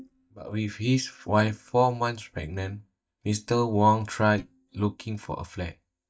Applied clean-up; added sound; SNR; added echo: neural mask model DeepFilterNet 3.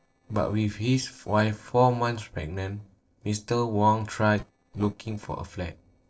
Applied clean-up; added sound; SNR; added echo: neural separator model SepFormer DNS4.